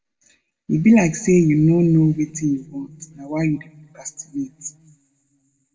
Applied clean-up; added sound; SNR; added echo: none; none; none; reverberation time 0.2 s.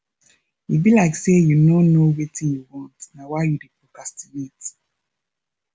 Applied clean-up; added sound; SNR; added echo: none; none; none; none.